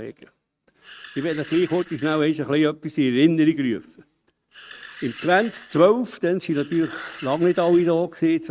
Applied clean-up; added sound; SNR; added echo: neural mask model RNNoise.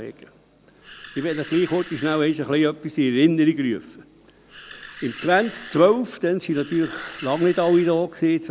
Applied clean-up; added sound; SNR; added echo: none; Animal; 18 dB; none.